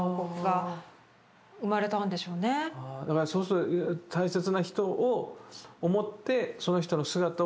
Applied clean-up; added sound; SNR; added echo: none; none; none; none.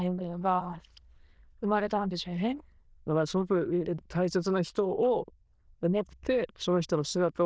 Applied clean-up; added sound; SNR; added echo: neural diffusion model UNIVERSE++.